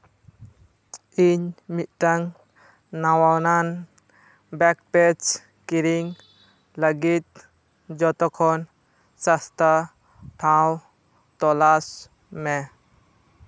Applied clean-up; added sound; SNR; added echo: none; none; none; none.